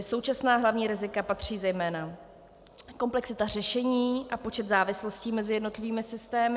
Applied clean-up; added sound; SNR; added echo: none; none; none; none.